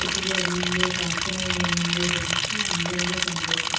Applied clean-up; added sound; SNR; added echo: none; Liquid; -4 dB; reverberation time 0.8 s.